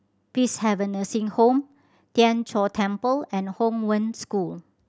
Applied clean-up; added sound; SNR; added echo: none; none; none; none.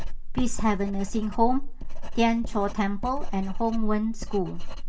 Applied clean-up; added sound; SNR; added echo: none; Writing; -1 dB; reverberation time 0.2 s.